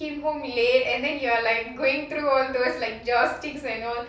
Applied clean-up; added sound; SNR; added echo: none; none; none; none.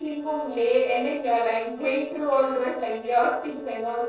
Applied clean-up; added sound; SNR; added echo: neural separator model SepFormer DNS4.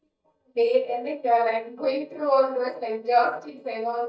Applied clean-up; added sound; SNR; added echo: neural mask model DeepFilterNet 3.